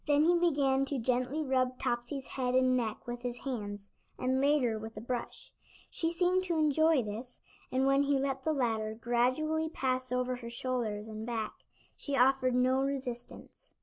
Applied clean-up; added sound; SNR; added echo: none; none; none; none.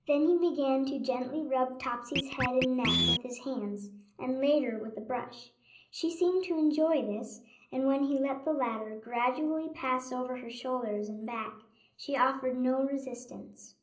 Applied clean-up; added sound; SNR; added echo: none; Scratching (performance technique); 3 dB; reverberation time 0.5 s.